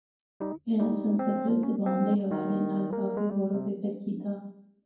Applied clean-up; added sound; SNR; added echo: none; Piano; 4 dB; reverberation time 0.9 s.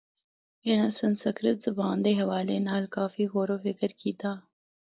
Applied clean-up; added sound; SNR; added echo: none; none; none; none.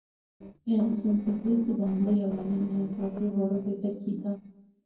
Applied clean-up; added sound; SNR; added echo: neural separator model SepFormer DNS4.